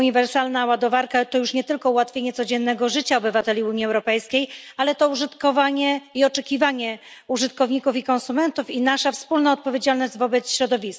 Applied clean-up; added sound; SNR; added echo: none; none; none; none.